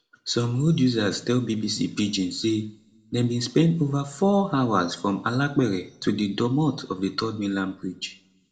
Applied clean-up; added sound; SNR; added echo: none; none; none; reverberation time 0.4 s.